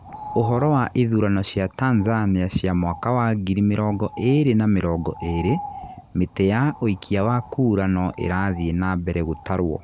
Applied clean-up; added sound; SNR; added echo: none; Bird; 18 dB; none.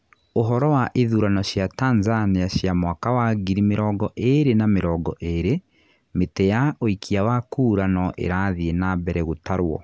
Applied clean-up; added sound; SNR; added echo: none; none; none; none.